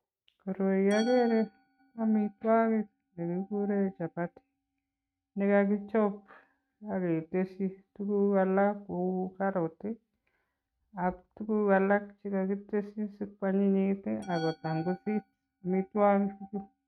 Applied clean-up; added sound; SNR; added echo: neural mask model RNNoise.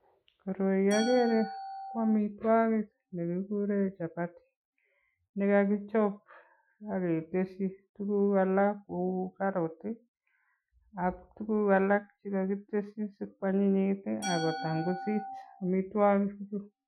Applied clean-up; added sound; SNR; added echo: classical method Wiener filter.